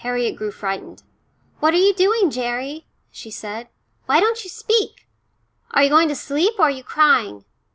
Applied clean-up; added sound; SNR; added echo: none; none; none; none.